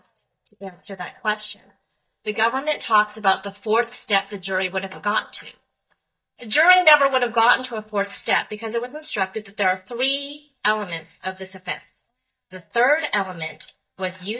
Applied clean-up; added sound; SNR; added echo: neural mask model DeepFilterNet 3.